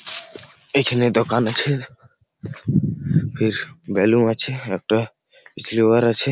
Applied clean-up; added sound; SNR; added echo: none; none; none; none.